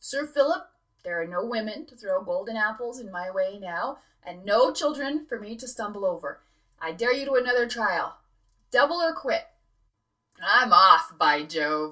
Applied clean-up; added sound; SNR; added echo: none; none; none; reverberation time 0.2 s.